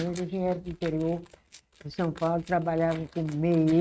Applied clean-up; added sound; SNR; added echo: neural mask model RNNoise.